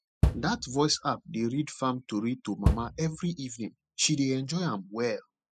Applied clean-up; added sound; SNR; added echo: classical method spectral subtraction.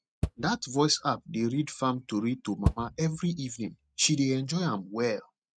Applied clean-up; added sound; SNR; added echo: neural mask model RNNoise.